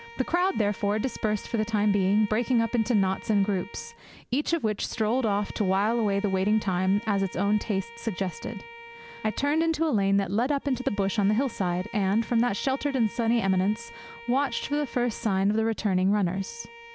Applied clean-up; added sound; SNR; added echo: none; Bowed string instrument; 20 dB; none.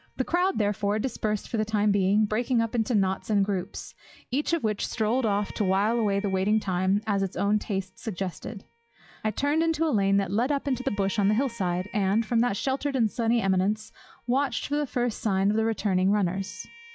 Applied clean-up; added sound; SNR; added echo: classical method log-MMSE.